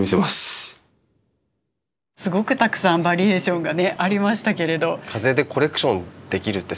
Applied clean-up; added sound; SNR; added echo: none; none; none; none.